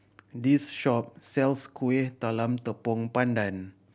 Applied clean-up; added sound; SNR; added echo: none; none; none; none.